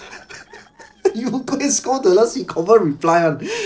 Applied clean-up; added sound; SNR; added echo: neural separator model SepFormer DNS4.